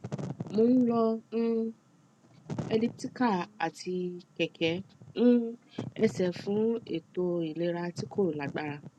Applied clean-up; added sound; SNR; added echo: none; Wind / Fire; 14 dB; none.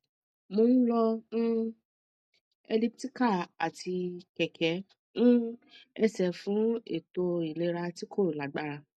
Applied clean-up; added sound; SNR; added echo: none; none; none; none.